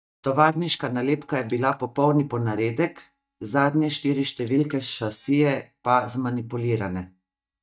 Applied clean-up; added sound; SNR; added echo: neural mask model DeepFilterNet 3.